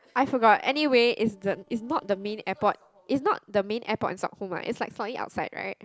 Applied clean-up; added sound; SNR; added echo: neural separator model SepFormer DNS4.